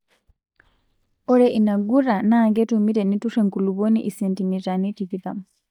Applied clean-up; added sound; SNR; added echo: neural mask model DeepFilterNet 3.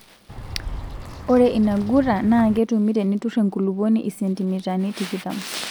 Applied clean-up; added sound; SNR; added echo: none; Bird vocalization, bird call, bird song; 12 dB; none.